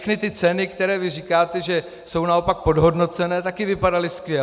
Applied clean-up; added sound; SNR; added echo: none; none; none; none.